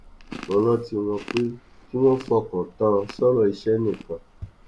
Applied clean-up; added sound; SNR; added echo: none; Chewing, mastication; 18 dB; none.